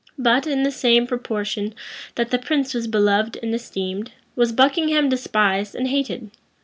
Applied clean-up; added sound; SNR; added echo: none; none; none; none.